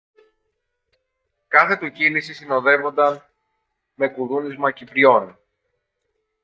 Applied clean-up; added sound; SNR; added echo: neural mask model DeepFilterNet 3.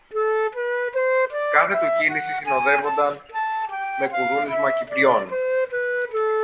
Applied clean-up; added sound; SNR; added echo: none; Wind instrument, woodwind instrument; -2 dB; none.